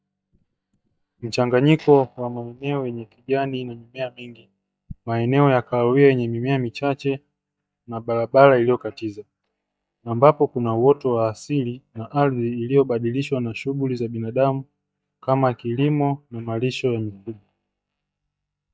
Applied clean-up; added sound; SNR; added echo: neural mask model DeepFilterNet 3.